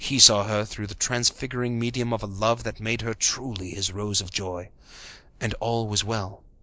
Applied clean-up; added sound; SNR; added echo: none; none; none; none.